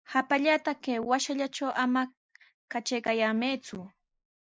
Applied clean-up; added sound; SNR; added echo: neural mask model Resemble Enhance denoiser.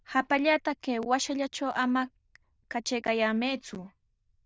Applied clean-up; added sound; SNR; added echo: neural diffusion model UNIVERSE++.